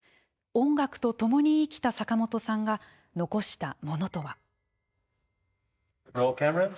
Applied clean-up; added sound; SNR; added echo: neural mask model DeepFilterNet 3.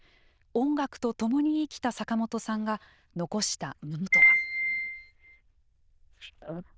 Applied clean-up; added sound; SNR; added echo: neural diffusion model UNIVERSE++.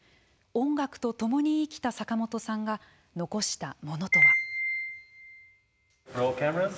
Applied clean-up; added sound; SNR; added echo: none; Piano; -4 dB; none.